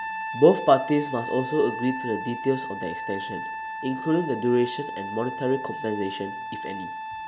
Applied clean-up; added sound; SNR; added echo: none; Trumpet; 8 dB; none.